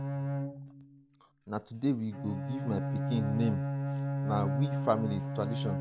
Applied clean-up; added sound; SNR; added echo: none; Bowed string instrument; -1 dB; none.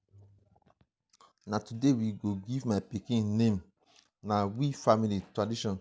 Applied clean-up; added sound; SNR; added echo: none; none; none; none.